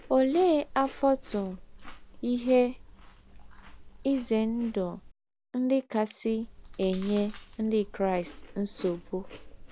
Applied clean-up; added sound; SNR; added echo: none; Chewing, mastication; 17 dB; none.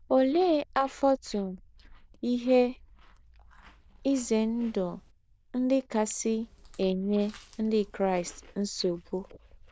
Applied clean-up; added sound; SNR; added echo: neural diffusion model UNIVERSE++.